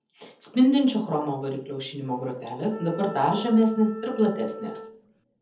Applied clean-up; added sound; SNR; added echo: none; Wind instrument, woodwind instrument; 14 dB; reverberation time 0.7 s.